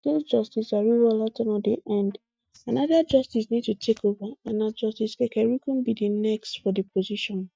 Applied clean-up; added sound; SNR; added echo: neural mask model DeepFilterNet 3.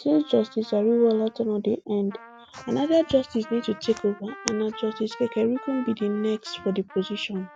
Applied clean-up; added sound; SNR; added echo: none; Trumpet; 19 dB; none.